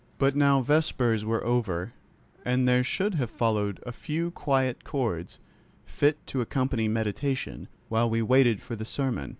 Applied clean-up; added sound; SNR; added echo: none; none; none; none.